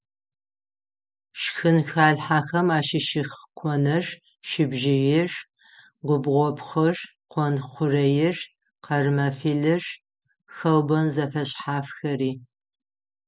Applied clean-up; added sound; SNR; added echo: none; none; none; none.